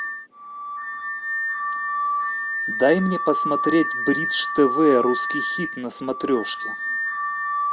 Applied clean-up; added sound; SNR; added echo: none; Alarm / Car; 2 dB; none.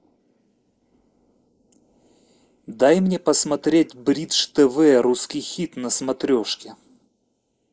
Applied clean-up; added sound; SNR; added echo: neural mask model Resemble Enhance denoiser.